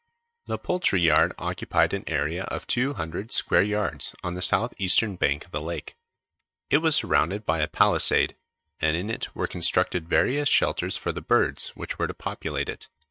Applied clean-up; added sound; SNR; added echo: neural mask model RNNoise.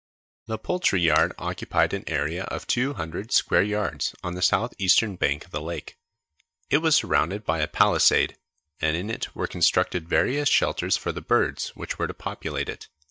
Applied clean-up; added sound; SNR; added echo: neural mask model DeepFilterNet 3.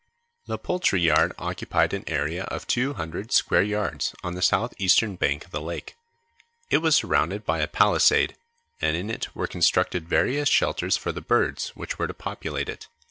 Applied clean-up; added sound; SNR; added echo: neural separator model SepFormer DNS4.